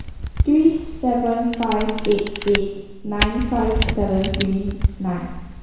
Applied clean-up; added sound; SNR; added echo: none; Camera; 4 dB; reverberation time 1.1 s.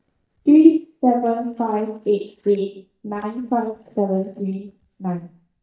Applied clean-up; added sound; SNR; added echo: neural mask model DeepFilterNet 3.